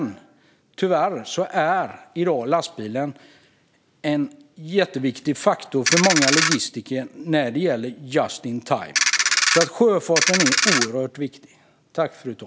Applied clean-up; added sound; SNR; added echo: none; Ratchet, pawl; -4 dB; none.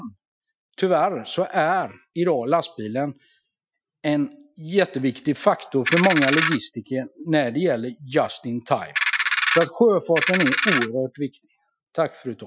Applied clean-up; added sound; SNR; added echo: classical method Wiener filter.